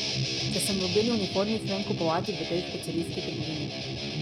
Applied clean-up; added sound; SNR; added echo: neural mask model RNNoise.